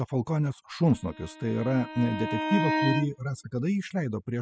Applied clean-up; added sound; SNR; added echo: classical method spectral subtraction.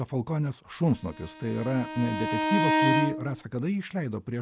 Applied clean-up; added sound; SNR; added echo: none; Bowed string instrument; 0 dB; none.